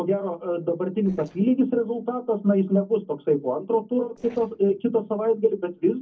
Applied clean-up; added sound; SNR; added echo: neural separator model SepFormer DNS4.